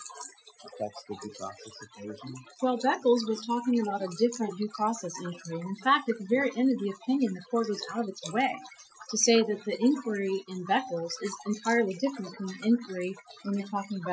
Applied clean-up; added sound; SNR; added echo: classical method Wiener filter.